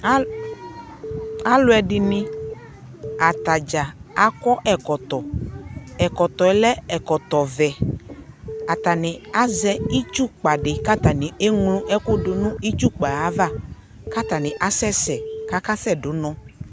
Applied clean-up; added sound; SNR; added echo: none; Telephone; 11 dB; none.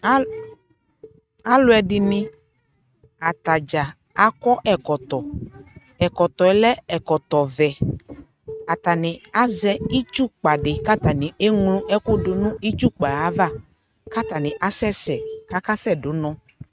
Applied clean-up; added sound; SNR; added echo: neural mask model RNNoise.